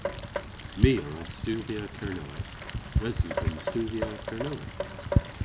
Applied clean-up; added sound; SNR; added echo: none; Rain; -3 dB; none.